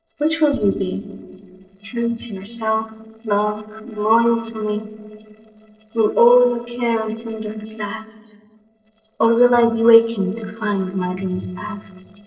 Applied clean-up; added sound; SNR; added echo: neural separator model SepFormer DNS4.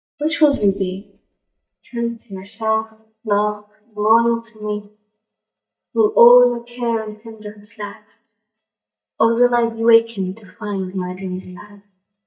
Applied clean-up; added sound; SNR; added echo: neural mask model DeepFilterNet 3.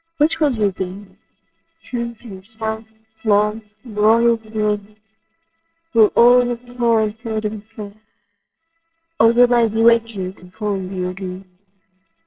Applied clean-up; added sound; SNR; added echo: neural separator model SepFormer WHAMR!.